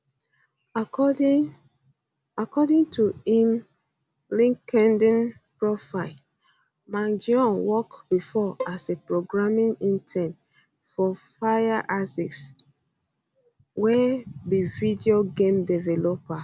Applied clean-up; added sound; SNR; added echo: none; Bowed string instrument; 15 dB; none.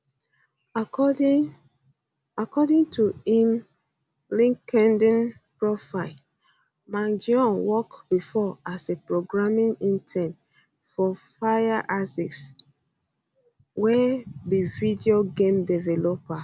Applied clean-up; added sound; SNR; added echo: none; none; none; none.